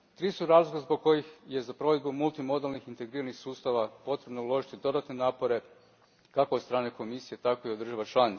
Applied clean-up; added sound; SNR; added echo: none; none; none; none.